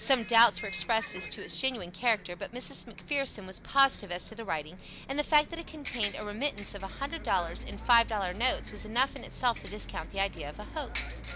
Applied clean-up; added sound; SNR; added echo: none; Bus; 12 dB; none.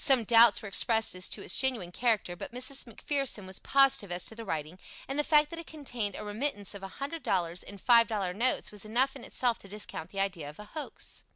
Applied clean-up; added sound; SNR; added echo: none; none; none; none.